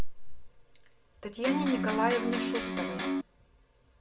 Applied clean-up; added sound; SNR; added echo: none; Electric guitar; 0 dB; reverberation time 0.5 s.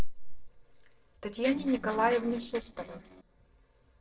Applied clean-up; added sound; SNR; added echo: neural separator model SepFormer DNS4.